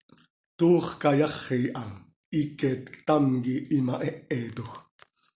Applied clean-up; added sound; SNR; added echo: none; none; none; none.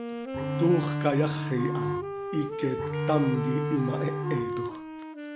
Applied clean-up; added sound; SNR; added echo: none; Bowed string instrument + Wind instrument, woodwind instrument; 1 dB; none.